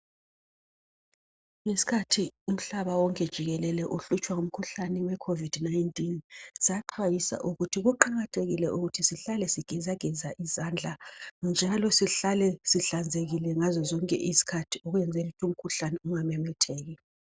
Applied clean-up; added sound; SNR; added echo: none; none; none; none.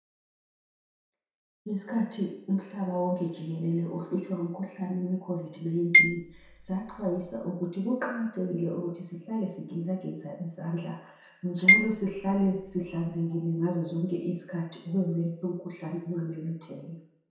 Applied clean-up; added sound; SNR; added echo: none; Marimba, xylophone; -5 dB; reverberation time 0.7 s.